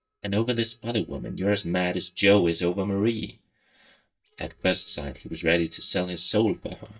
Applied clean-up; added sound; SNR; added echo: neural mask model DeepFilterNet 3.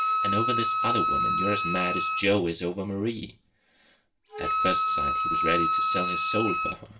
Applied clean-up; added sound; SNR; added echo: none; Wind instrument, woodwind instrument; -2 dB; reverberation time 0.2 s.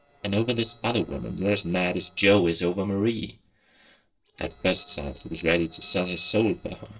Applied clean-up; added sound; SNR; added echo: neural separator model SepFormer DNS4.